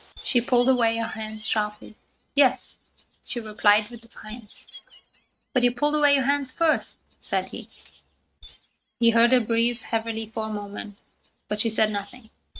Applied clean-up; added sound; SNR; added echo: neural mask model RNNoise.